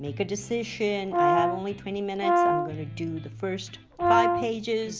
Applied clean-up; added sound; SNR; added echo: none; Brass instrument; -4 dB; none.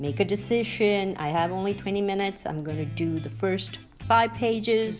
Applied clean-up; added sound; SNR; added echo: none; none; none; none.